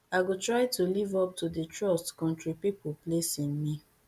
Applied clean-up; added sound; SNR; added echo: none; none; none; none.